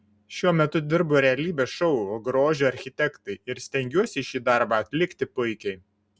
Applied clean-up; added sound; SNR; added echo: none; none; none; none.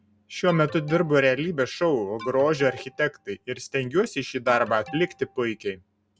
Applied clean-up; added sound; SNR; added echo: none; Alarm; 18 dB; none.